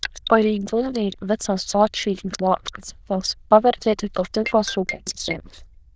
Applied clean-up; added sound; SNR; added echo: neural diffusion model UNIVERSE++.